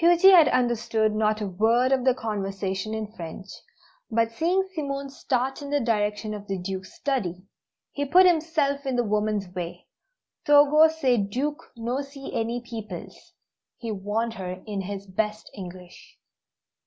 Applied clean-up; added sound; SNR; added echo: none; none; none; none.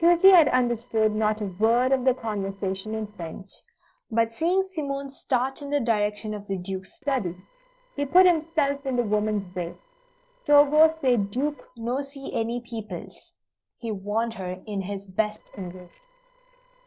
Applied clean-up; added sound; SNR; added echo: neural separator model SepFormer DNS4.